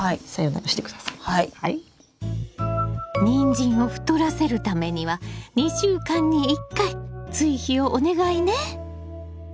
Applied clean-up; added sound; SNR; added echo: none; none; none; none.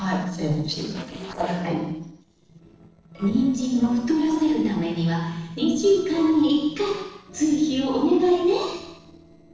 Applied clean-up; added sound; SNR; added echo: neural separator model SepFormer DNS4.